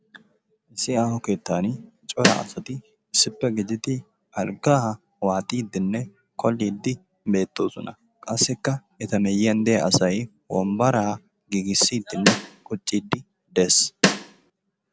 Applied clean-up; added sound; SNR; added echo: none; Snare drum; -2 dB; none.